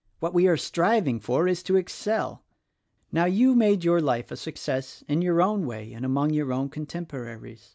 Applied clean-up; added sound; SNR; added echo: none; none; none; none.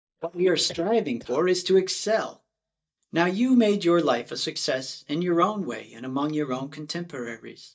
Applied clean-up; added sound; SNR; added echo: neural mask model DeepFilterNet 3.